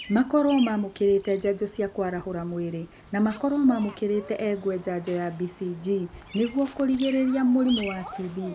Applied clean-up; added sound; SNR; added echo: none; Bird vocalization, bird call, bird song; 18 dB; none.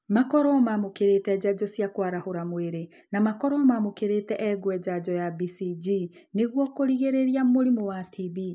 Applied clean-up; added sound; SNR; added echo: none; none; none; none.